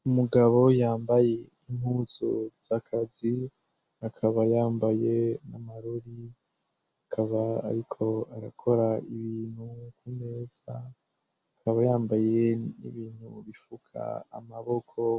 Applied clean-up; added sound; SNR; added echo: none; none; none; none.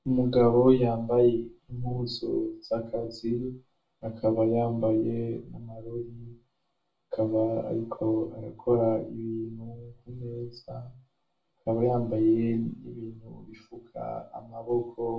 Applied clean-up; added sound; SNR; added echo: none; none; none; reverberation time 0.2 s.